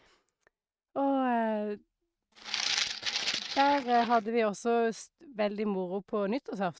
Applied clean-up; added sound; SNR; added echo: neural mask model RNNoise.